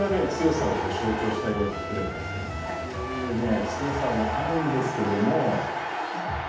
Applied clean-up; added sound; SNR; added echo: none; Trumpet; 13 dB; reverberation time 0.8 s.